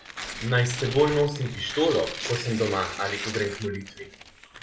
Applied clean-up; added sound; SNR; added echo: none; Tearing; 10 dB; reverberation time 0.3 s.